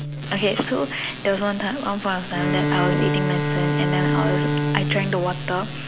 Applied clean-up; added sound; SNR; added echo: none; Bowed string instrument; 0 dB; none.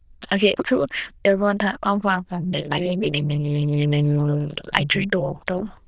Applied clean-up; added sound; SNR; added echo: neural diffusion model UNIVERSE++.